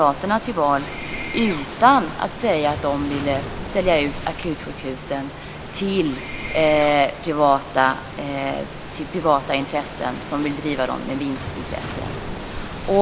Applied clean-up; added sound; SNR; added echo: none; Mechanisms + Waves, surf; 10 dB; none.